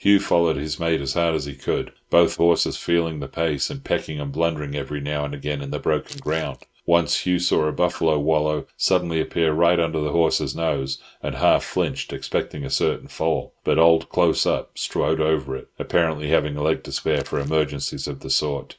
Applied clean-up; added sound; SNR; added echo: neural mask model RNNoise.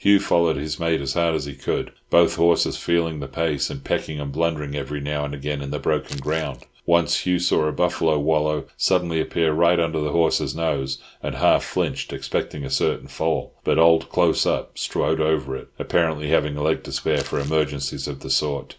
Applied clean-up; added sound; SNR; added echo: none; Crumpling, crinkling; 19 dB; none.